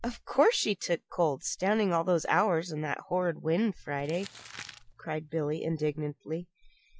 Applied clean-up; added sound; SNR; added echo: none; Crumpling, crinkling; 19 dB; none.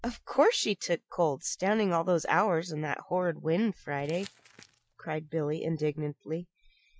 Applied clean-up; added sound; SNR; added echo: neural mask model RNNoise.